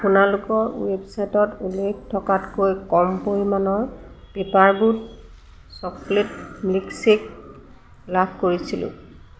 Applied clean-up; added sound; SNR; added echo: none; none; none; none.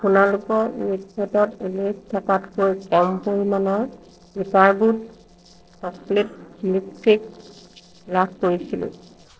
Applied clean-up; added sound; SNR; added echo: neural separator model SepFormer DNS4.